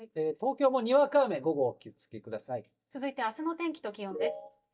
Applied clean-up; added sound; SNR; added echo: neural mask model DeepFilterNet 3.